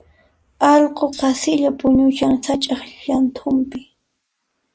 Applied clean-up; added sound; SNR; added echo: neural mask model Resemble Enhance denoiser.